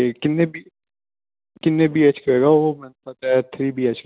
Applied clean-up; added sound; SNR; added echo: none; none; none; none.